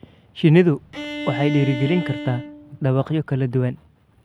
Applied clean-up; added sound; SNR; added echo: none; Bowed string instrument; 10 dB; none.